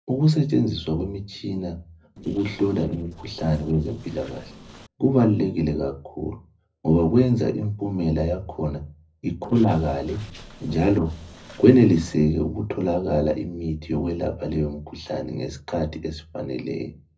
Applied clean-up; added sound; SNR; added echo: neural separator model SepFormer DNS4.